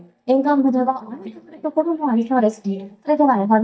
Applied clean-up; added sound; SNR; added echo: neural mask model DeepFilterNet 3.